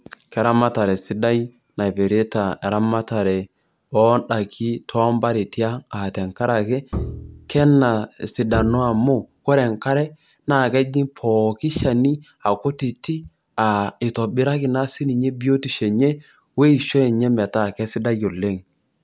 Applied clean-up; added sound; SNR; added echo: none; Bowed string instrument; 11 dB; none.